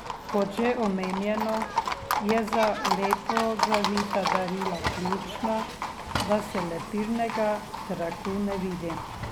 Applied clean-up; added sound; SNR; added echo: none; Livestock, farm animals, working animals; 2 dB; none.